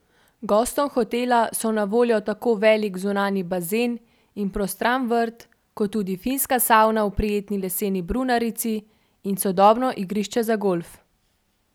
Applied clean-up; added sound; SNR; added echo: none; none; none; none.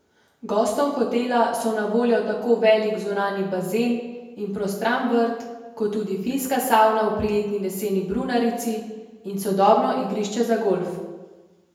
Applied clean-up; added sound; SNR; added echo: none; none; none; reverberation time 1.0 s.